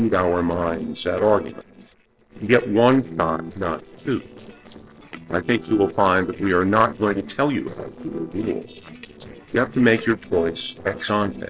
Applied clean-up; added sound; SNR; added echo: neural separator model SepFormer DNS4.